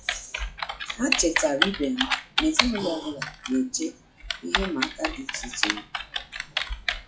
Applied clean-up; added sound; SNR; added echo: classical method WPE with log-MMSE.